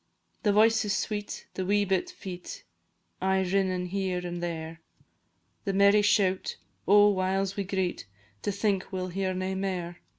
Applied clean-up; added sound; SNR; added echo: none; none; none; none.